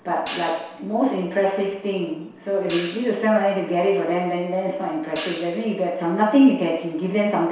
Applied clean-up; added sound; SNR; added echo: none; Hi-hat; 18 dB; reverberation time 0.7 s.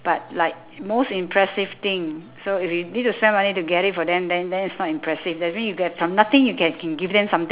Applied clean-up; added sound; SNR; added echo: none; none; none; none.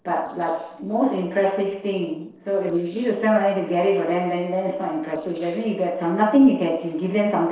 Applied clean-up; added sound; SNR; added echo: neural separator model SepFormer DNS4.